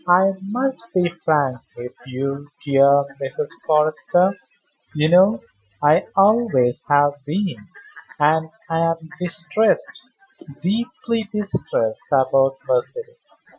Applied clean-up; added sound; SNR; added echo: classical method Wiener filter.